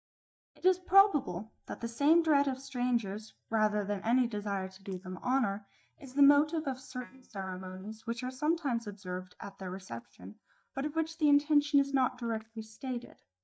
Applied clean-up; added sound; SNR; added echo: neural mask model DeepFilterNet 3.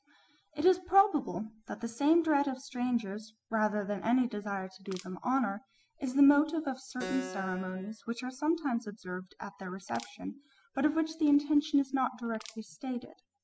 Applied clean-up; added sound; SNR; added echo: classical method spectral subtraction.